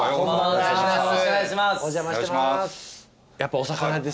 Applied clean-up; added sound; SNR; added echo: none; none; none; none.